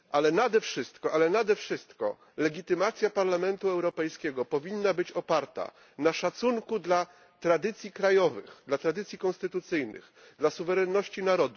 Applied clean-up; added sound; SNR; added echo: none; none; none; none.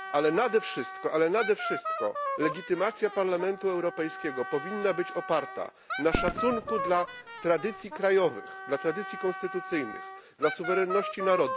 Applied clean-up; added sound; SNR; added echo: none; Fireworks + Wind instrument, woodwind instrument; 7 dB; none.